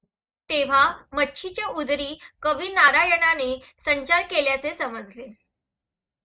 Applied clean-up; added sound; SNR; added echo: neural mask model RNNoise.